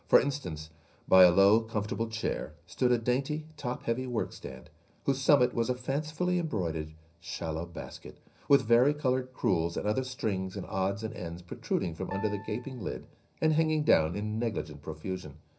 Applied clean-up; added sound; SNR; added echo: none; Piano; 16 dB; reverberation time 0.4 s.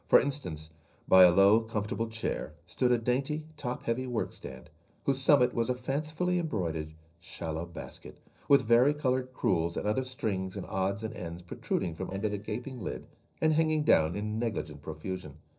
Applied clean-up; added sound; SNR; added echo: neural separator model SepFormer DNS4.